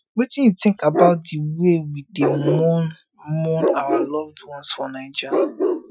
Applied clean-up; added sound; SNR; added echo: classical method Wiener filter.